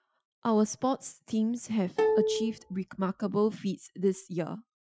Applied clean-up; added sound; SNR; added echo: classical method Wiener filter.